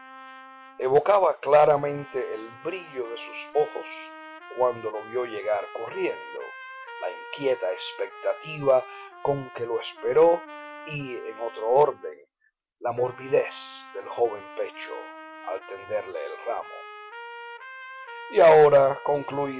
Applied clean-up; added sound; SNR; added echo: none; Trumpet; 17 dB; none.